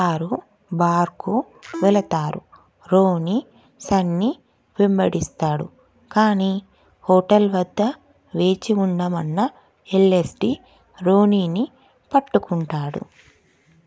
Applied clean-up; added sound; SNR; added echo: none; none; none; none.